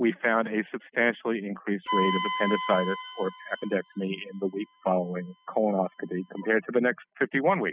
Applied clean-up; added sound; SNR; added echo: classical method spectral subtraction.